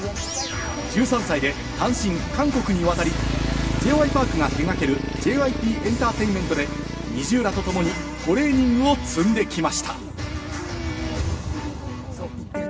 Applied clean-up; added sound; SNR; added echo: none; Motorcycle; 7 dB; reverberation time 2.7 s.